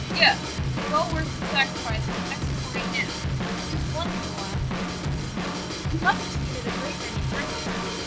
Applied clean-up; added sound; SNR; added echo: none; Drum / Drum kit; -2 dB; none.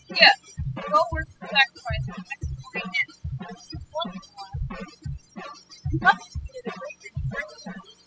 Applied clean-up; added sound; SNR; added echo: classical method spectral subtraction.